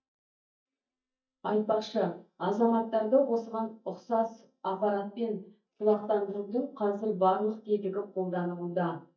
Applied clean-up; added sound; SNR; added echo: neural mask model DeepFilterNet 3.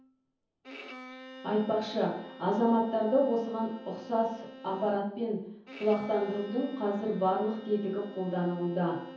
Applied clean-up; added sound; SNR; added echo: none; Bowed string instrument; 17 dB; reverberation time 0.7 s.